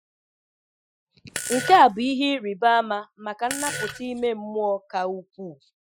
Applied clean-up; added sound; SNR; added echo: classical method Wiener filter.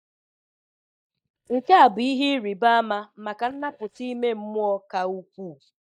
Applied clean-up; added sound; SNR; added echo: neural mask model DeepFilterNet 3.